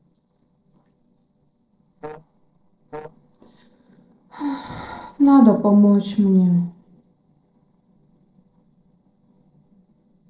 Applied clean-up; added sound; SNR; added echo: neural separator model SepFormer DNS4.